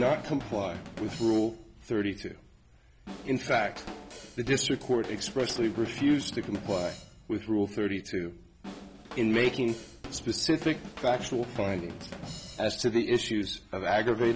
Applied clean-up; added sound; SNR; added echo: none; Drum / Drum kit; 14 dB; none.